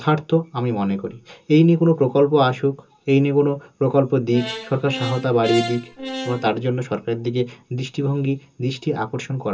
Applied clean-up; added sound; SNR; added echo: none; Brass instrument; 11 dB; reverberation time 0.2 s.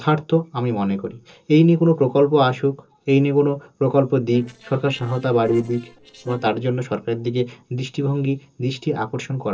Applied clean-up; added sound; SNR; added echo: neural separator model SepFormer DNS4.